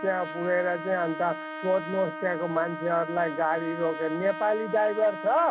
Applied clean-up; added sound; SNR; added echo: none; Trumpet; 9 dB; none.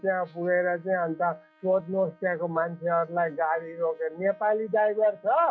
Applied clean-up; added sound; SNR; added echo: classical method log-MMSE.